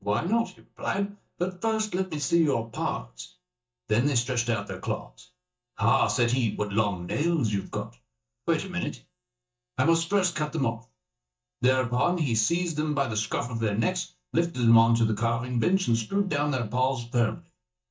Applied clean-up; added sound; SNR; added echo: neural mask model DeepFilterNet 3.